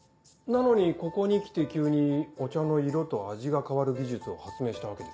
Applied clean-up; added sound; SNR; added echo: none; none; none; none.